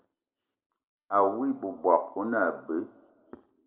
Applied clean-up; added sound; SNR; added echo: none; none; none; reverberation time 1.6 s.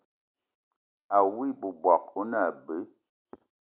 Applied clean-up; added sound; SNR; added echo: none; none; none; none.